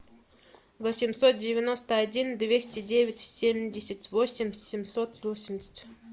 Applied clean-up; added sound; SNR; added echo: none; none; none; none.